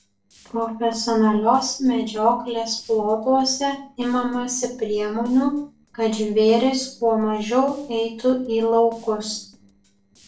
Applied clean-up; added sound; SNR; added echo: neural separator model SepFormer DNS4.